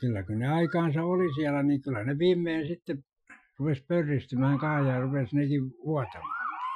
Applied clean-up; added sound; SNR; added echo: classical method Wiener filter.